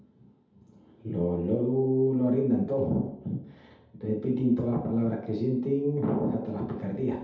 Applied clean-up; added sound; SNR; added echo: none; none; none; reverberation time 0.8 s.